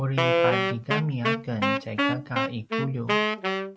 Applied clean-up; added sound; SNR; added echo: none; Wind instrument, woodwind instrument; -4 dB; none.